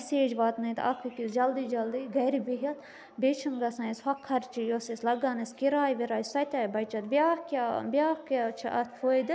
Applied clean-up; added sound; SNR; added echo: none; none; none; none.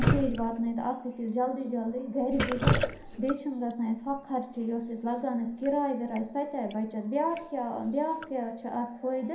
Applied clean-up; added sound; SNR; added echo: none; Drip; 4 dB; reverberation time 0.5 s.